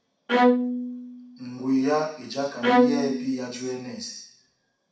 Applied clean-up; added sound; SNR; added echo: none; Bowed string instrument; -4 dB; reverberation time 0.6 s.